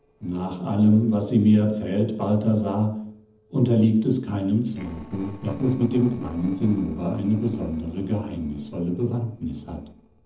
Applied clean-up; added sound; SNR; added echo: neural separator model SepFormer DNS4.